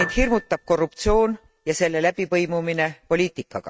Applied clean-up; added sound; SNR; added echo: neural mask model RNNoise.